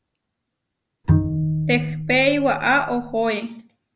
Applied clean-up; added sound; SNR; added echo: none; Bowed string instrument; 0 dB; none.